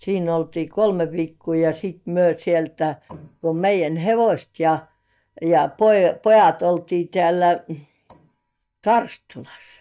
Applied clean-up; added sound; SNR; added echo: neural mask model DeepFilterNet 3.